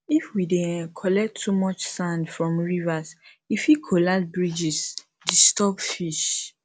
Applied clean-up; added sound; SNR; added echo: none; none; none; none.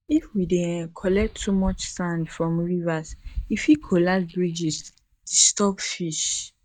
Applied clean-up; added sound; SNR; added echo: neural mask model DeepFilterNet 3.